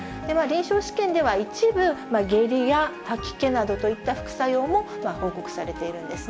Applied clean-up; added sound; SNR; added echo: none; Wind instrument, woodwind instrument; 17 dB; none.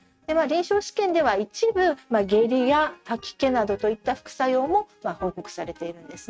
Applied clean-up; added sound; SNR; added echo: neural mask model RNNoise.